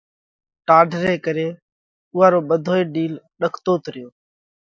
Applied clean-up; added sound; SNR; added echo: neural mask model Resemble Enhance denoiser.